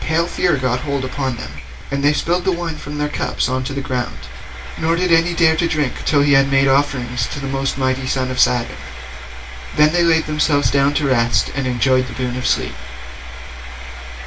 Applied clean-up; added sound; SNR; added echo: none; Frying (food); 16 dB; reverberation time 0.2 s.